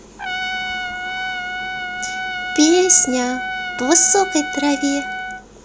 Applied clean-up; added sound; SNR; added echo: none; Trumpet; 6 dB; none.